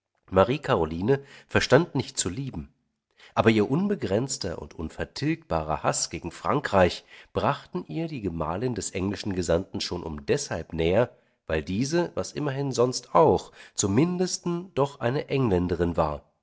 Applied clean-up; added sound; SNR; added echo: none; none; none; none.